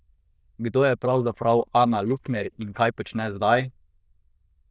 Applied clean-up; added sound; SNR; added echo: neural diffusion model UNIVERSE++.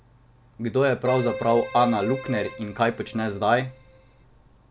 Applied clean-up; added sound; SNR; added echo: none; Keyboard (musical); 9 dB; none.